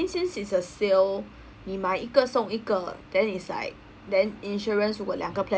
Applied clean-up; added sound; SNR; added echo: none; none; none; none.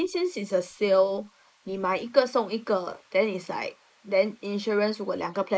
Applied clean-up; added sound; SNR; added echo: neural mask model Resemble Enhance denoiser.